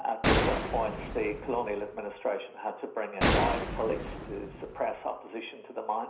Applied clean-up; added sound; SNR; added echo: none; Gunshot, gunfire; -1 dB; reverberation time 0.5 s.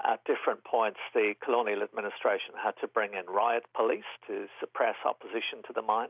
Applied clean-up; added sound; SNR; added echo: none; none; none; none.